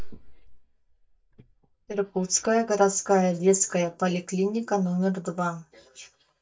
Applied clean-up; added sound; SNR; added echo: neural mask model DeepFilterNet 3.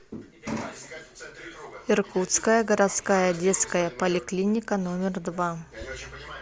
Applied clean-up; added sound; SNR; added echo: none; none; none; none.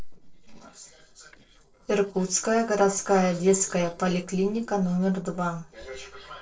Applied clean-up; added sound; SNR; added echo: neural separator model SepFormer DNS4.